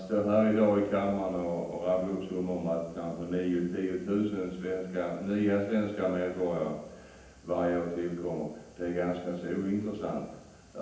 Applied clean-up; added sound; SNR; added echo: none; none; none; reverberation time 0.9 s.